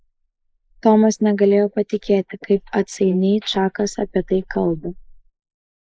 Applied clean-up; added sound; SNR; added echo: neural mask model Resemble Enhance denoiser.